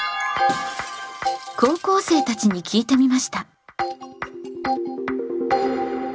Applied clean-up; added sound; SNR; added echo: none; Shatter; 19 dB; none.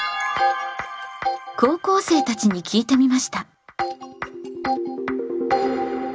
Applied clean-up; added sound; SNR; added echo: none; none; none; none.